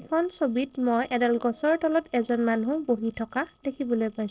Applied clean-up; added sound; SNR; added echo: neural separator model SepFormer DNS4.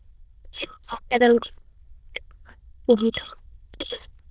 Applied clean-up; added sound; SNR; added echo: neural diffusion model UNIVERSE++.